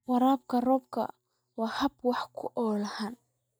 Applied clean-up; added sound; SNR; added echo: neural mask model DeepFilterNet 3.